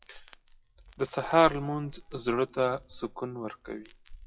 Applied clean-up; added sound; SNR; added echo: classical method WPE with log-MMSE.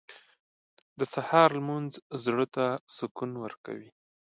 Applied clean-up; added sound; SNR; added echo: none; none; none; none.